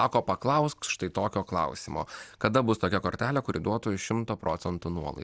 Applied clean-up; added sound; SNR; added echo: none; none; none; none.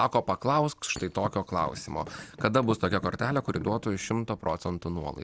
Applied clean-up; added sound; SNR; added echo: none; Thump, thud; 14 dB; none.